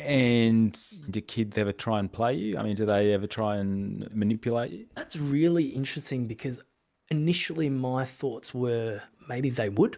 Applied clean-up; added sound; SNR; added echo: none; none; none; none.